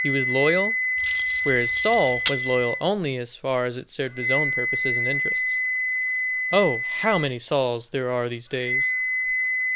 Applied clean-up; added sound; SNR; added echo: none; Keys jangling + Wind instrument, woodwind instrument; -1 dB; none.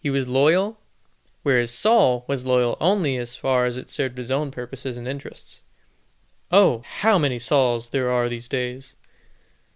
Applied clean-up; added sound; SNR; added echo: none; none; none; none.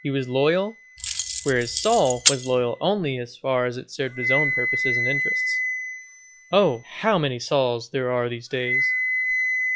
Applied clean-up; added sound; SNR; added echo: classical method log-MMSE.